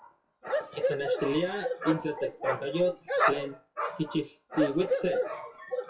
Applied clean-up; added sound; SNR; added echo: classical method WPE with log-MMSE.